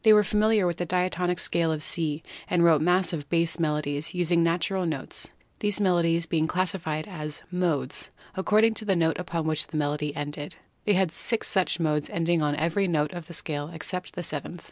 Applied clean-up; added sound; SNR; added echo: none; none; none; none.